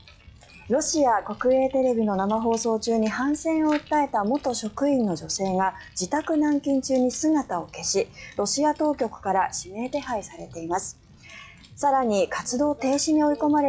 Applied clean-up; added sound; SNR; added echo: classical method log-MMSE.